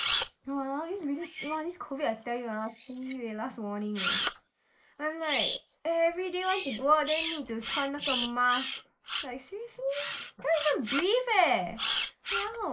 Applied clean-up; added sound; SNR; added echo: neural mask model Resemble Enhance denoiser.